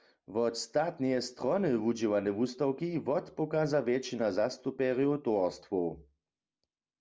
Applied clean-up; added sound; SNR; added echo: none; none; none; none.